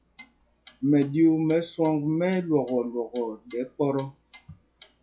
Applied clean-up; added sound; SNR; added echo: classical method log-MMSE.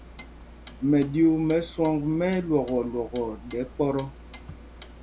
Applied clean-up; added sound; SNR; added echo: none; Clock; 18 dB; none.